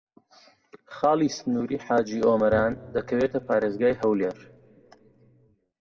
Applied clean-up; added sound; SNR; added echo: none; Bowed string instrument; 17 dB; reverberation time 0.3 s.